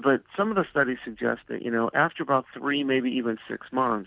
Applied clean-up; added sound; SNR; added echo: none; none; none; none.